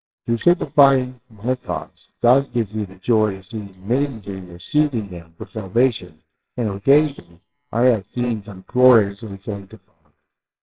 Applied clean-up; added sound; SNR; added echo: neural separator model SepFormer WHAMR!.